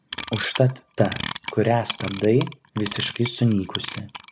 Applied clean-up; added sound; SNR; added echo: none; Clock; 11 dB; none.